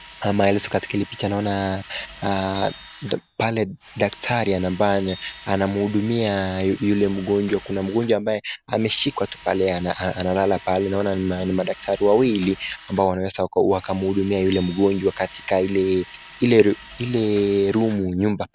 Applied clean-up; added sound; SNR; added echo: none; Bicycle bell + Drill; 20 dB; none.